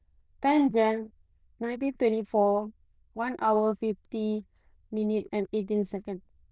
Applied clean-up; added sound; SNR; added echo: neural diffusion model UNIVERSE++.